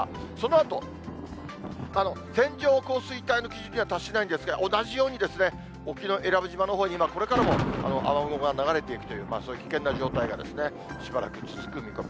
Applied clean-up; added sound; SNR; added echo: none; Thunder; 9 dB; none.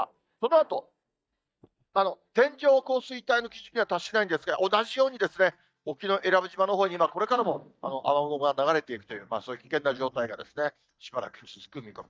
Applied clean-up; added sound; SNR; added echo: neural mask model DeepFilterNet 3.